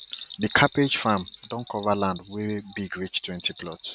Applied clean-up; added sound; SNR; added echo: none; Bell; 18 dB; none.